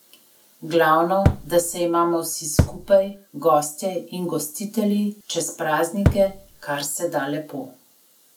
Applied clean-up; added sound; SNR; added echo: none; Thump, thud; 0 dB; none.